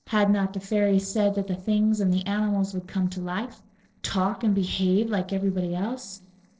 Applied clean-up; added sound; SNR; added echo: neural separator model SepFormer DNS4.